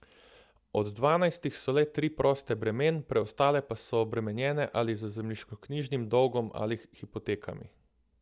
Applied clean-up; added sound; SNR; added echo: none; none; none; none.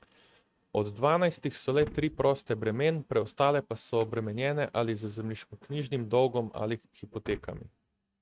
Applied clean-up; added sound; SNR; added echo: neural mask model RNNoise.